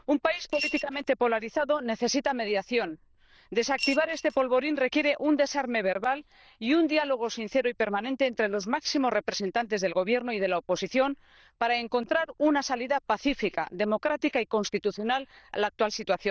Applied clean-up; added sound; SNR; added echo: neural diffusion model UNIVERSE++.